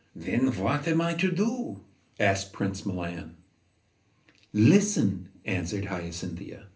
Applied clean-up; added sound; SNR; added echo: none; none; none; reverberation time 0.3 s.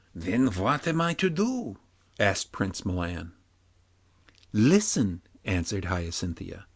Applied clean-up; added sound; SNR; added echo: none; none; none; none.